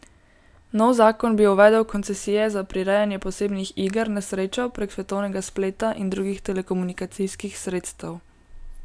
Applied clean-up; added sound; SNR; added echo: none; none; none; none.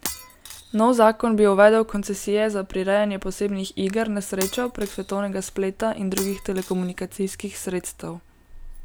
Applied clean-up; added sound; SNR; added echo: none; Shatter; 15 dB; none.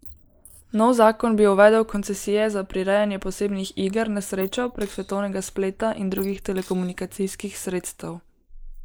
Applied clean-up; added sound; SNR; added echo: neural mask model Resemble Enhance denoiser.